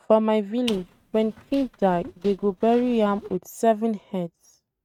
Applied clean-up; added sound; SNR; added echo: neural mask model RNNoise.